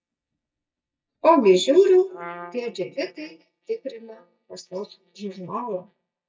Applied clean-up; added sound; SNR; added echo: neural mask model DeepFilterNet 3.